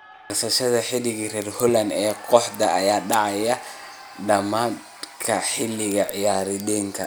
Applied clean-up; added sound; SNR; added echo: none; Cheering + Crack; 19 dB; none.